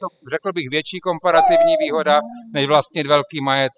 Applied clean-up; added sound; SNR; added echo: classical method spectral subtraction.